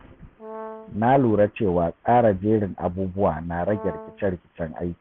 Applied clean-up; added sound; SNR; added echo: none; Brass instrument; 16 dB; none.